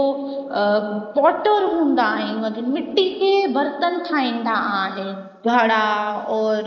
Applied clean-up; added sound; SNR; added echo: neural mask model Resemble Enhance denoiser.